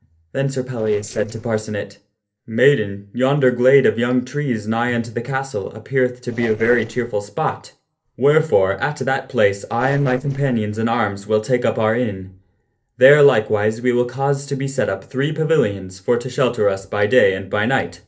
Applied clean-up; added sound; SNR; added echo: neural separator model SepFormer DNS4.